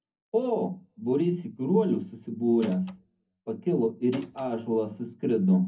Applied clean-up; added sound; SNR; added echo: none; Door; 19 dB; reverberation time 0.3 s.